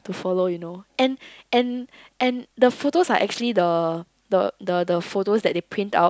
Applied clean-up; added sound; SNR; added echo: none; none; none; none.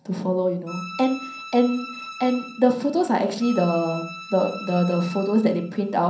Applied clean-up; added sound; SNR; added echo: none; Bowed string instrument; 15 dB; reverberation time 0.6 s.